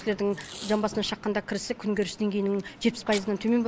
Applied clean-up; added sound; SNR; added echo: none; Packing tape, duct tape; 19 dB; none.